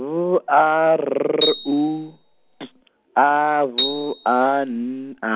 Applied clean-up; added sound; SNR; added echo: none; Piano; 8 dB; none.